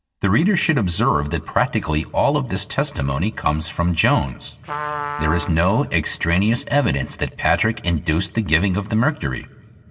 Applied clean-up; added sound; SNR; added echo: none; Trumpet; 11 dB; reverberation time 0.6 s.